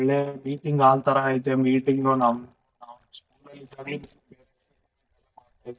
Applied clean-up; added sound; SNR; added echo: neural mask model DeepFilterNet 3.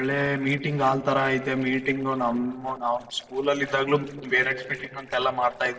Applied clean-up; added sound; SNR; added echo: neural separator model SepFormer DNS4.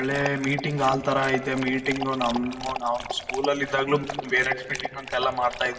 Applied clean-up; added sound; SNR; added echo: none; Dog; 9 dB; reverberation time 1.8 s.